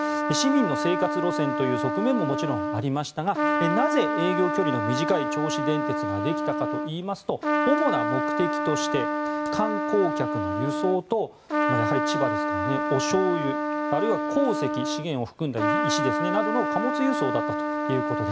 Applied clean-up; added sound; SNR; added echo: none; Trumpet; -1 dB; none.